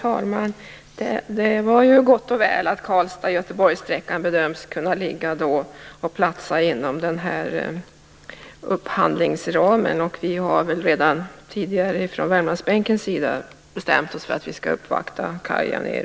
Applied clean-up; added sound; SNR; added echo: none; none; none; none.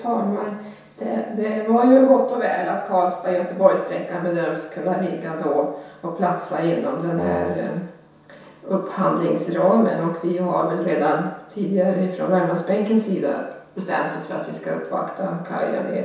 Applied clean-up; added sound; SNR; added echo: none; Wind instrument, woodwind instrument; 5 dB; reverberation time 0.7 s.